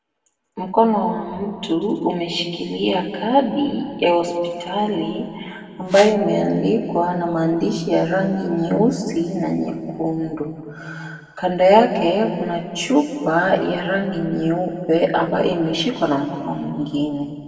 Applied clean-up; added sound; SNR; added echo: none; Whoosh, swoosh, swish; 11 dB; reverberation time 1.8 s.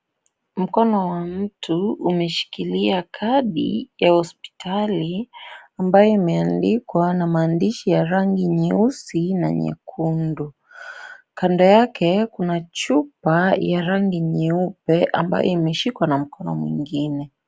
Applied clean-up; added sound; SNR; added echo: none; none; none; none.